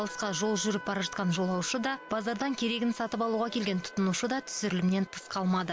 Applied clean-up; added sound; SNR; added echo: none; Wind instrument, woodwind instrument; 17 dB; none.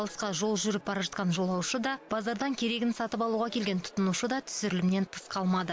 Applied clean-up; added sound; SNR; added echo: none; none; none; none.